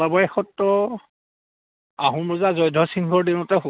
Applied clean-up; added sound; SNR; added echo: none; none; none; none.